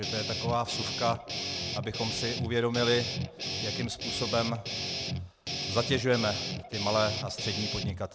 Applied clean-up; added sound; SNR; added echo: none; Guitar; 3 dB; none.